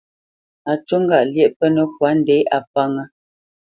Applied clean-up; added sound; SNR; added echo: none; none; none; none.